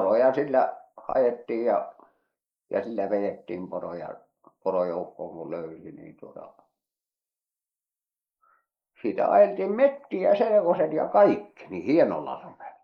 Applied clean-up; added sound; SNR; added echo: neural mask model Resemble Enhance denoiser.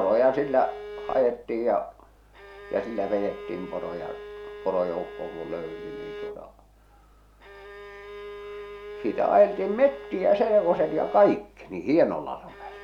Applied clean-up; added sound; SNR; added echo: none; Bowed string instrument; 14 dB; none.